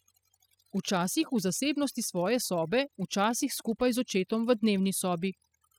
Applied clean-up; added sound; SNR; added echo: classical method spectral subtraction.